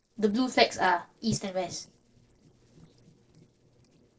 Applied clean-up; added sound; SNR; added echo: neural separator model SepFormer DNS4.